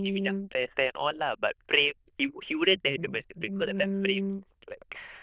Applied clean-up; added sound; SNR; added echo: neural diffusion model UNIVERSE++.